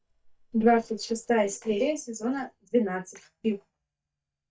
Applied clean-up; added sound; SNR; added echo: neural mask model DeepFilterNet 3.